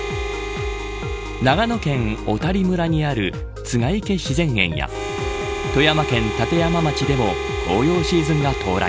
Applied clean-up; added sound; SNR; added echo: none; Harmonica; 8 dB; none.